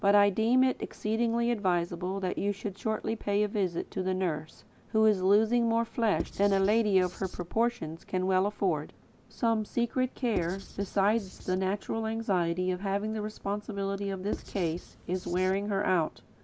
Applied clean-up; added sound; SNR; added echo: none; Writing; 14 dB; none.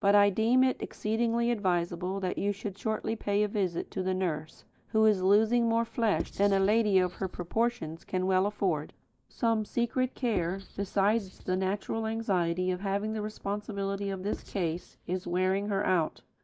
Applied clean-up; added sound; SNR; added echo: neural mask model DeepFilterNet 3.